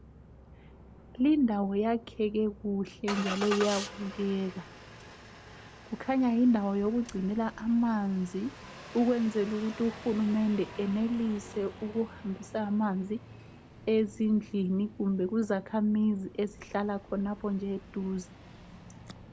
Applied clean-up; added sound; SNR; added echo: none; Engine starting; 15 dB; none.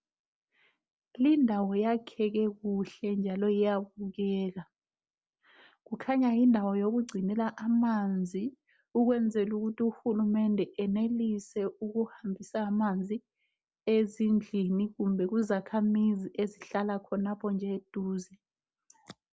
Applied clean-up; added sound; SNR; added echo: none; none; none; none.